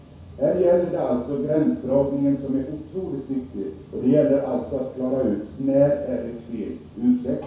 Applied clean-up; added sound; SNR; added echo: none; none; none; reverberation time 0.6 s.